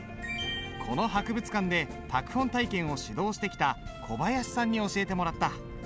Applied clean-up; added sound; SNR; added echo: none; Engine; 14 dB; none.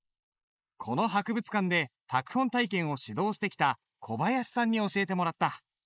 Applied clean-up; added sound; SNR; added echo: neural mask model Resemble Enhance denoiser.